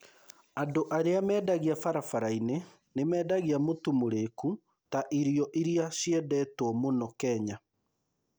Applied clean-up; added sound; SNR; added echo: none; none; none; none.